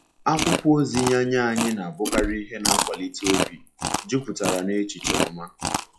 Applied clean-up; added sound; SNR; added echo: classical method log-MMSE.